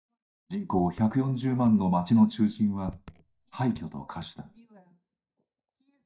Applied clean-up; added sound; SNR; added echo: neural mask model DeepFilterNet 3.